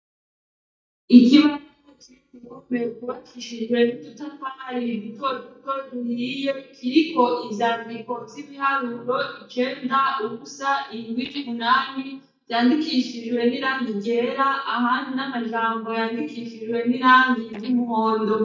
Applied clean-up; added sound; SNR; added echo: neural mask model DeepFilterNet 3.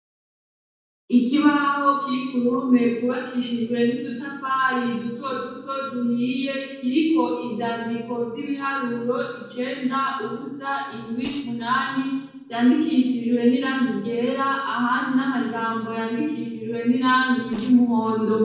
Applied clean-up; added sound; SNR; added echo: neural separator model SepFormer DNS4.